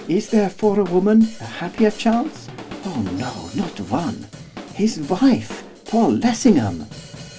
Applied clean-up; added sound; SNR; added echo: none; Drum / Drum kit; 17 dB; none.